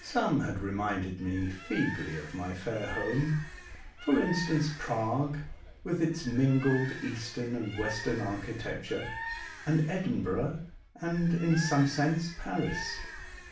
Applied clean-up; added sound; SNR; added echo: none; Bird; 11 dB; reverberation time 0.4 s.